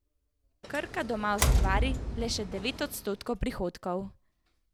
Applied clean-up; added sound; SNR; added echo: none; Door; -4 dB; none.